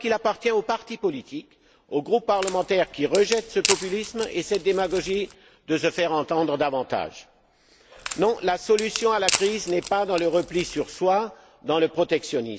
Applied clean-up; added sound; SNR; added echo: none; Wood; 8 dB; none.